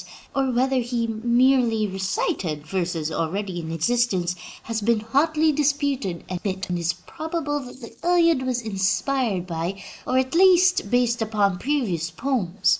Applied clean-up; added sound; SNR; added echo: neural mask model Resemble Enhance denoiser.